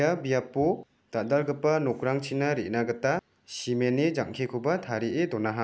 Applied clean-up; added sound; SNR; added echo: none; none; none; none.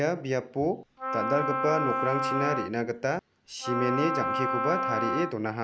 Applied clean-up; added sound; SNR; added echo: none; Wind instrument, woodwind instrument; 0 dB; none.